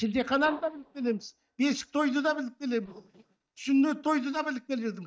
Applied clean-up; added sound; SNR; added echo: neural mask model DeepFilterNet 3.